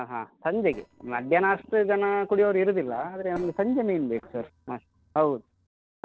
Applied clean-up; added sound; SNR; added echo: neural separator model SepFormer DNS4.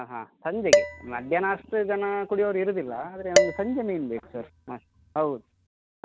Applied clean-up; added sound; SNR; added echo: none; Dishes, pots, and pans; 0 dB; none.